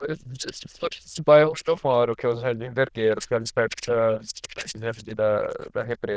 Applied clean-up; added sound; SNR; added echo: neural diffusion model UNIVERSE++.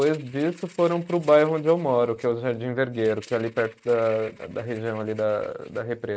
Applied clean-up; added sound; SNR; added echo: neural mask model RNNoise.